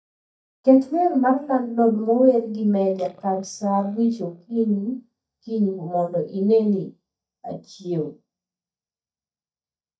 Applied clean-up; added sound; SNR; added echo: neural mask model DeepFilterNet 3.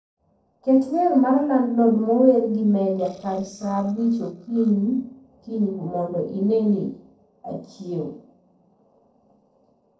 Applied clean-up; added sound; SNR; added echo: neural separator model SepFormer DNS4.